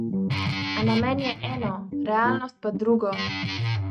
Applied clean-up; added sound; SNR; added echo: neural mask model RNNoise.